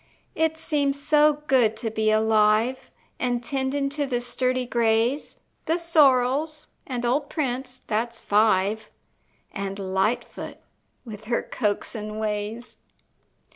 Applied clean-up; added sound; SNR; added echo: none; none; none; none.